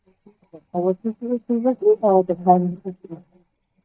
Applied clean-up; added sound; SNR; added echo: neural mask model DeepFilterNet 3.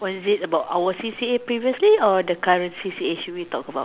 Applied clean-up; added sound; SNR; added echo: none; none; none; none.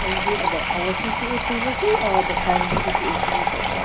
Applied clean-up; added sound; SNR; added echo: none; Sink (filling or washing) / Water tap, faucet; -4 dB; reverberation time 0.4 s.